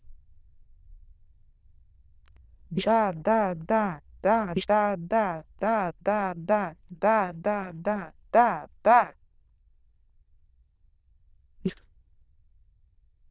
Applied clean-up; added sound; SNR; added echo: neural diffusion model UNIVERSE++.